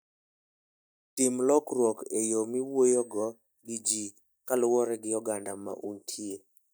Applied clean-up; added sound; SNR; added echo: neural mask model DeepFilterNet 3.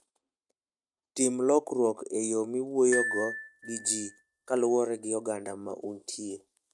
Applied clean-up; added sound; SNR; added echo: neural mask model RNNoise.